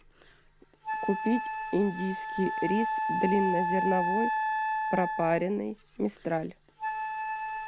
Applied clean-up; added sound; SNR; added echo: none; Wind instrument, woodwind instrument; 1 dB; none.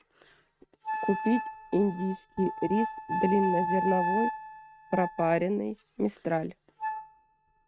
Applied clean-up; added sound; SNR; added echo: neural mask model RNNoise.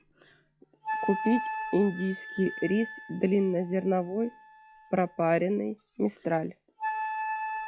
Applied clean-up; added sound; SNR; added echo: classical method log-MMSE.